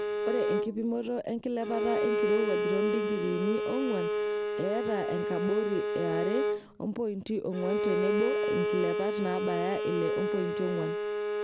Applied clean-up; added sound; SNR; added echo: none; Bowed string instrument; -2 dB; none.